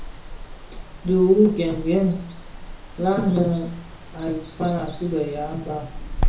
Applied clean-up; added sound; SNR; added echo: none; Water; 7 dB; reverberation time 0.6 s.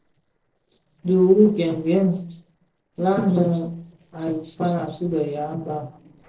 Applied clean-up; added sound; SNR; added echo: neural separator model SepFormer DNS4.